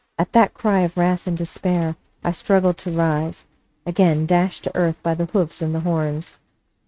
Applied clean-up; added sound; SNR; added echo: neural mask model RNNoise.